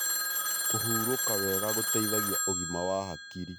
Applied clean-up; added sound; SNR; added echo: none; Telephone; -3 dB; none.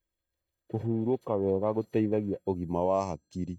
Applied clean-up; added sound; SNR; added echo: neural mask model DeepFilterNet 3.